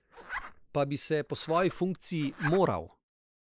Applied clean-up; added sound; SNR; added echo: neural mask model Resemble Enhance denoiser.